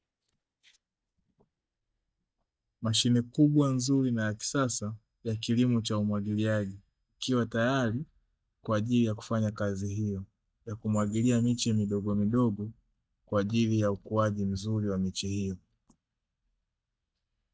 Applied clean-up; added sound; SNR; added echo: neural mask model DeepFilterNet 3.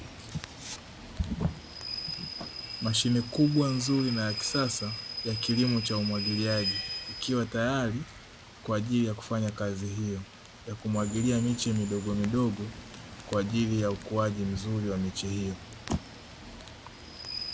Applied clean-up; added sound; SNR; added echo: none; Rain / Train; 9 dB; none.